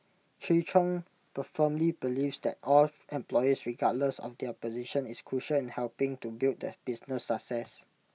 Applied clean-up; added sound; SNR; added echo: none; none; none; none.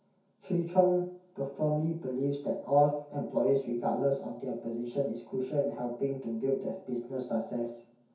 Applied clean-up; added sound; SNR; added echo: none; none; none; reverberation time 0.6 s.